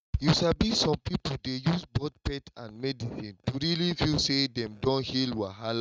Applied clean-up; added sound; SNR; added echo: neural mask model RNNoise.